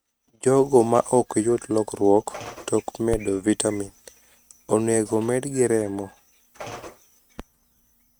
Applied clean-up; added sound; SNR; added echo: neural mask model RNNoise.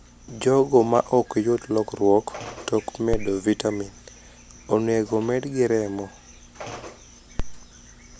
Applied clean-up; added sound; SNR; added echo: none; Telephone; 13 dB; none.